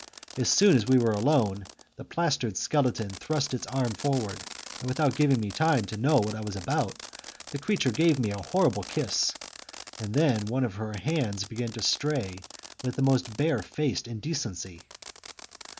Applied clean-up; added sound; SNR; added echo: none; Fireworks; 17 dB; none.